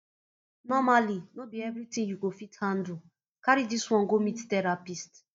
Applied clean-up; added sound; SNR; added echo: neural mask model DeepFilterNet 3.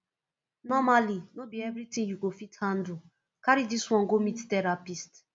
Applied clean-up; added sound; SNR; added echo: none; Brass instrument; 14 dB; none.